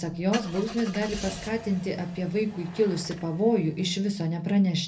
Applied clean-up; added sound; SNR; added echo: none; Engine starting / Car; 15 dB; reverberation time 0.3 s.